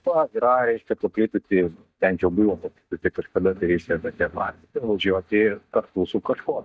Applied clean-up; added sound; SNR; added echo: neural mask model DeepFilterNet 3.